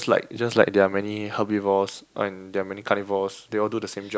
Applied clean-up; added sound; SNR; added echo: none; none; none; none.